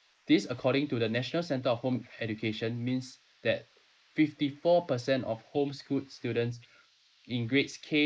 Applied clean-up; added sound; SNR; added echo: neural mask model Resemble Enhance denoiser.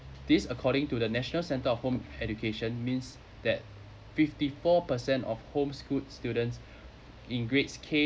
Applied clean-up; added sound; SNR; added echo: none; none; none; none.